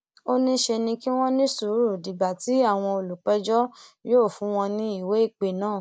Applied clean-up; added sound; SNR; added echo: none; none; none; none.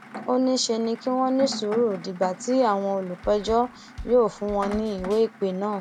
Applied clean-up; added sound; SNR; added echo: none; Drum kit + Rain; 15 dB; none.